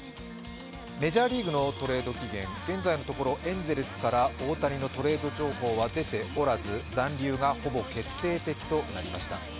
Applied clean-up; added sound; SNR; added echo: none; Coin (dropping); 19 dB; none.